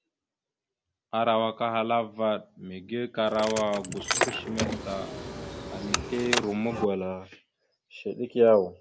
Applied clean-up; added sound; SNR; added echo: none; Car; 3 dB; none.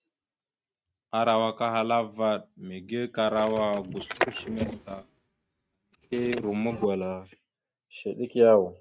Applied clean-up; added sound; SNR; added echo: neural mask model RNNoise.